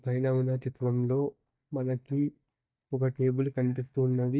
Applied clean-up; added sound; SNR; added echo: neural mask model DeepFilterNet 3.